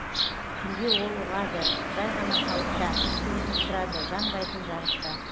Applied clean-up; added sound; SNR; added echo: none; Car passing by + Bird vocalization, bird call, bird song; -4 dB; none.